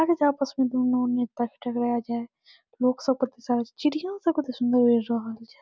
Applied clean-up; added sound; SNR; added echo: none; none; none; none.